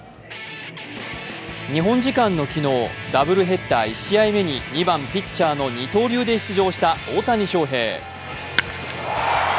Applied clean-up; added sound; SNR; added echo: none; none; none; none.